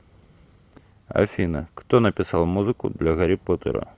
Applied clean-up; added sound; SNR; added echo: none; none; none; none.